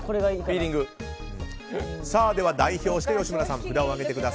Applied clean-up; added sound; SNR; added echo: none; none; none; none.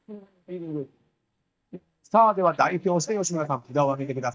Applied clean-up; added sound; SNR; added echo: neural mask model DeepFilterNet 3.